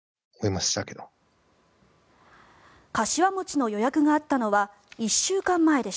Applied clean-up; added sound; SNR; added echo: none; none; none; none.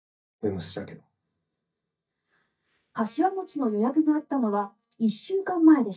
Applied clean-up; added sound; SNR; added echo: neural mask model DeepFilterNet 3.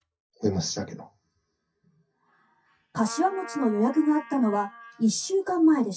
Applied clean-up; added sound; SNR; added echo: classical method WPE with log-MMSE.